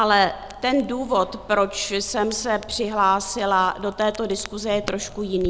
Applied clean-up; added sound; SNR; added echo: none; Crackle; 18 dB; none.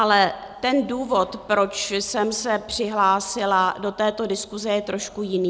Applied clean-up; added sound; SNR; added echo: none; none; none; none.